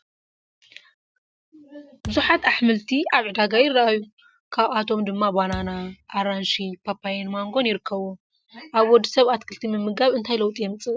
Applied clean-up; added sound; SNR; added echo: none; Thump, thud; 17 dB; none.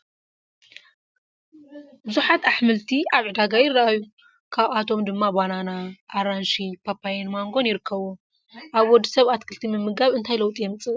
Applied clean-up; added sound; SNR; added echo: none; none; none; none.